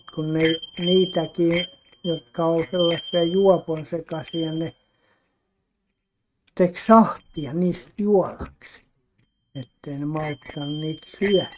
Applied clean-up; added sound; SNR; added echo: neural mask model RNNoise.